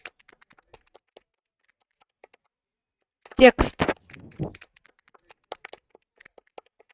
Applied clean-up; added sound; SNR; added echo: neural mask model RNNoise.